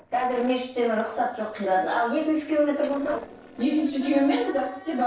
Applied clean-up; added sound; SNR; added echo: neural separator model SepFormer DNS4.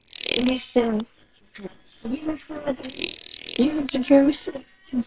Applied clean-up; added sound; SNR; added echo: neural separator model SepFormer WHAMR!.